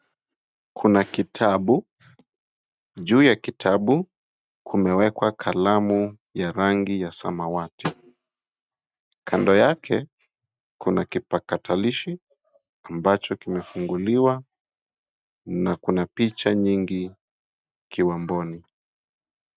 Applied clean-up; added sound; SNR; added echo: neural mask model RNNoise.